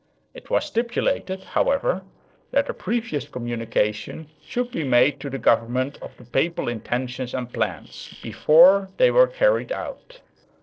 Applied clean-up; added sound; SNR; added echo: neural separator model SepFormer DNS4.